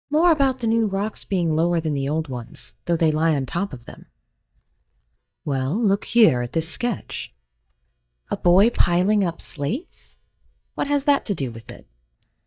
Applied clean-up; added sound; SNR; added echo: neural mask model DeepFilterNet 3.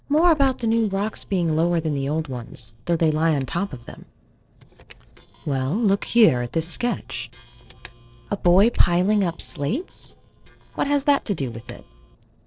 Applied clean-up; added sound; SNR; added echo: neural separator model SepFormer DNS4.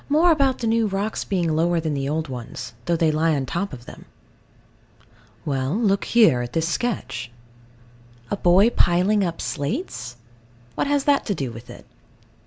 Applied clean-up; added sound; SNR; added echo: none; none; none; none.